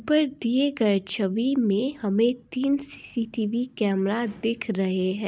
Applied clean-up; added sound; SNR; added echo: none; none; none; none.